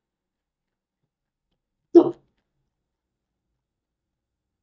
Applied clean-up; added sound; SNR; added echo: neural mask model DeepFilterNet 3.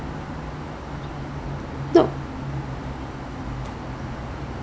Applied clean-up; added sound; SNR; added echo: none; none; none; none.